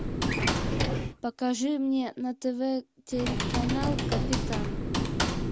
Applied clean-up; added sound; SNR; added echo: none; Drawer open or close + Computer keyboard; -2 dB; none.